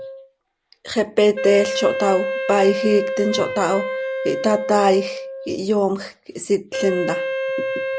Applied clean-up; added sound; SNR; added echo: none; Wind instrument, woodwind instrument; 5 dB; none.